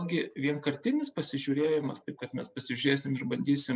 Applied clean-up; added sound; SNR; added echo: neural mask model Resemble Enhance denoiser.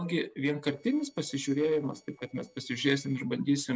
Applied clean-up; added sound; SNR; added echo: neural separator model SepFormer DNS4.